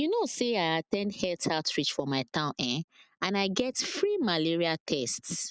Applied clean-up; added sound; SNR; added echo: none; none; none; none.